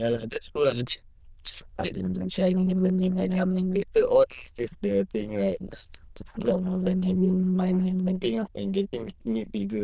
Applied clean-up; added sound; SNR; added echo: neural diffusion model UNIVERSE++.